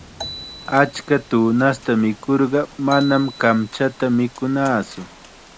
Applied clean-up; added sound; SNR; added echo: none; Marimba, xylophone + Rain; 19 dB; none.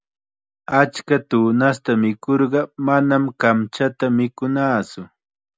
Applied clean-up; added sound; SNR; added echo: none; none; none; none.